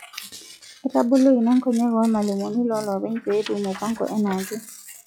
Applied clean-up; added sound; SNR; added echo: classical method log-MMSE.